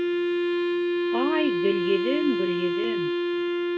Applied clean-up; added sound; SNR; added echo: none; Wind instrument, woodwind instrument; -5 dB; none.